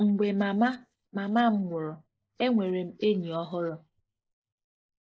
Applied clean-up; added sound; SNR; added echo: neural mask model Resemble Enhance denoiser.